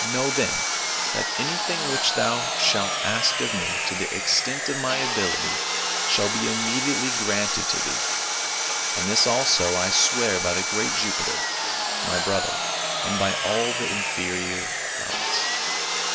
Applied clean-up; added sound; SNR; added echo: none; Sawing; -2 dB; none.